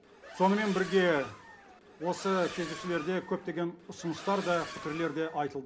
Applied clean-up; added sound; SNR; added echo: none; Accelerating, revving, vroom; 13 dB; reverberation time 0.3 s.